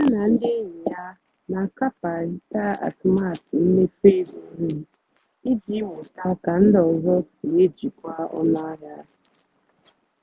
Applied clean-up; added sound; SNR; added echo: none; none; none; none.